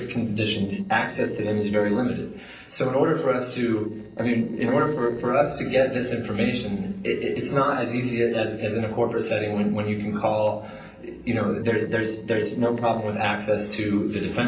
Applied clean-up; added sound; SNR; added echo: neural separator model SepFormer DNS4.